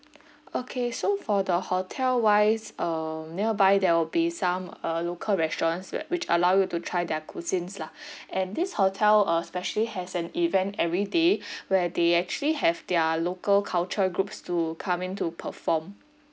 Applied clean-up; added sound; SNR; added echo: none; none; none; none.